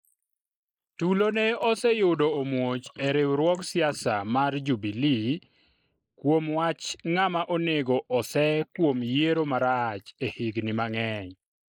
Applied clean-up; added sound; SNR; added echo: neural mask model Resemble Enhance denoiser.